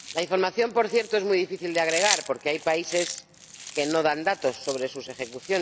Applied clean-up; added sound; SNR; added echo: none; Chewing, mastication; 10 dB; none.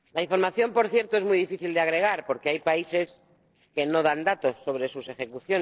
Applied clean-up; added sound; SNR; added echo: neural separator model SepFormer DNS4.